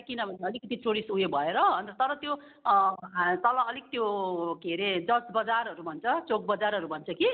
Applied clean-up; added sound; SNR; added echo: none; none; none; none.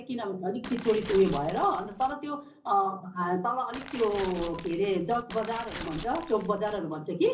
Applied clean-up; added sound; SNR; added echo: none; Tearing; 13 dB; reverberation time 0.5 s.